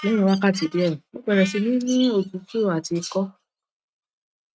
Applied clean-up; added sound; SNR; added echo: neural mask model RNNoise.